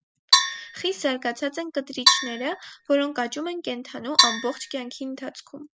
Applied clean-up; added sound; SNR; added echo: none; Percussion; -3 dB; none.